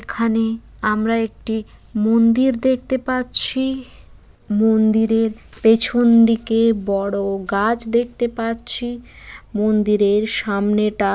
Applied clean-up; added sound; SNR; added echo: none; none; none; none.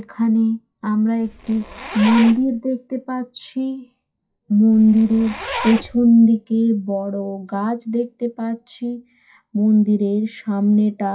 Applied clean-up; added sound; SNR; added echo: classical method WPE with log-MMSE.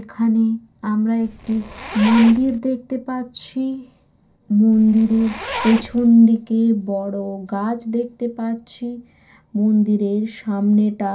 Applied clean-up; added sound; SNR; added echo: none; Zipper (clothing); 11 dB; reverberation time 0.3 s.